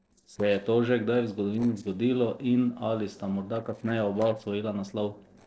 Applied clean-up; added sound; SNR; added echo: neural separator model SepFormer DNS4.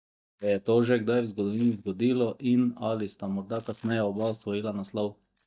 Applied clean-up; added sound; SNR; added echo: neural mask model DeepFilterNet 3.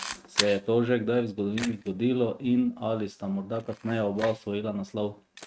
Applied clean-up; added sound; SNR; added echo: neural mask model RNNoise.